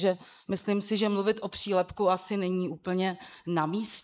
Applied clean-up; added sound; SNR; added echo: neural mask model Resemble Enhance denoiser.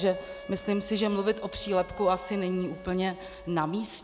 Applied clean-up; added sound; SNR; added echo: none; Wind instrument, woodwind instrument; 16 dB; none.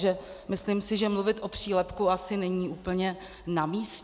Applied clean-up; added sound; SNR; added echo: none; none; none; none.